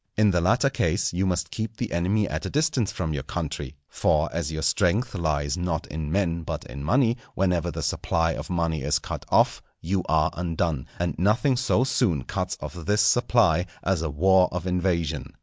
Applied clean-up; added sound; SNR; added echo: none; none; none; none.